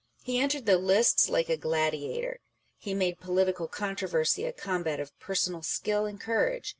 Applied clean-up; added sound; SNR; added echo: none; none; none; none.